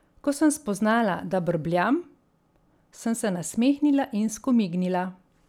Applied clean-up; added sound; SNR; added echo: none; none; none; none.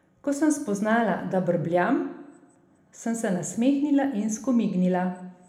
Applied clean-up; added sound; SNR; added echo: none; none; none; reverberation time 0.7 s.